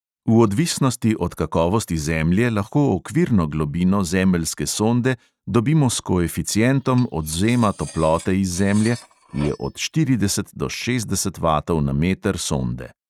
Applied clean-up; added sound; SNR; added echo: neural mask model RNNoise.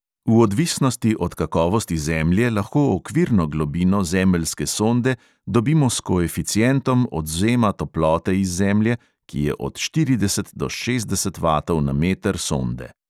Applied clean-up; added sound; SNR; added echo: none; none; none; none.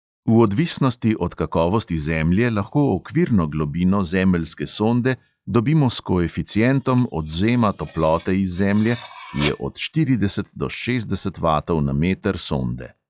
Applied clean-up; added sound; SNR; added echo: classical method log-MMSE.